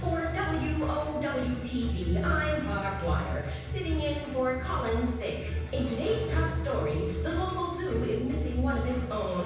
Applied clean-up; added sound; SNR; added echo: none; none; none; reverberation time 1.1 s.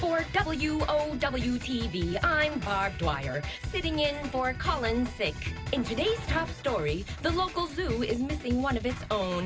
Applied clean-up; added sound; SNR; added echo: none; none; none; none.